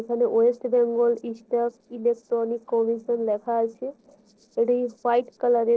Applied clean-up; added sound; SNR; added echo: neural separator model SepFormer DNS4.